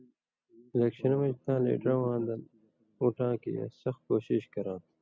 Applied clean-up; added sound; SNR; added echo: none; none; none; none.